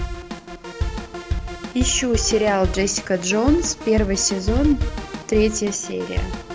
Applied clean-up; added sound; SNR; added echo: none; Drum kit; 4 dB; none.